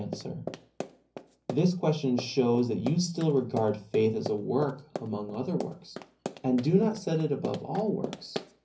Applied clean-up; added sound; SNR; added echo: none; Run; 12 dB; reverberation time 0.5 s.